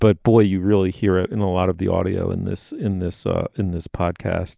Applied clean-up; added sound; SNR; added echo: none; none; none; none.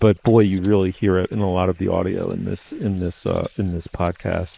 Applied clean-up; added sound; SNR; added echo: neural mask model Resemble Enhance denoiser.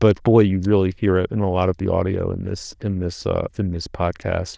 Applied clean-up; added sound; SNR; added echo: neural diffusion model UNIVERSE++.